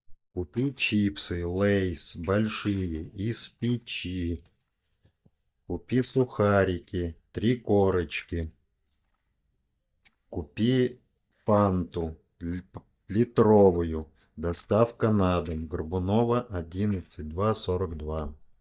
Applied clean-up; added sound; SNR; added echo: neural mask model DeepFilterNet 3.